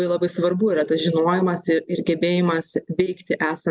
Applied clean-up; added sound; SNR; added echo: none; none; none; none.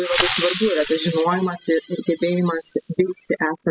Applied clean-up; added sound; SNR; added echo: classical method spectral subtraction.